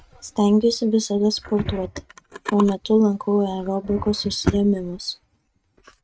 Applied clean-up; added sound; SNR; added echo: neural mask model RNNoise.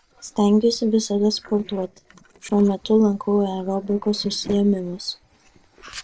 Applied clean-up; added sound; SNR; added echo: neural separator model SepFormer DNS4.